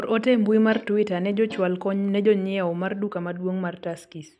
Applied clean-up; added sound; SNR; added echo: none; Guitar; 19 dB; none.